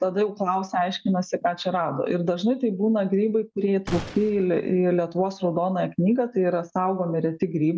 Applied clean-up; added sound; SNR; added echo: none; Gunshot, gunfire; 15 dB; none.